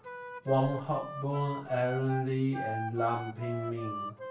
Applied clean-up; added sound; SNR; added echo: none; Wind instrument, woodwind instrument; 8 dB; reverberation time 0.2 s.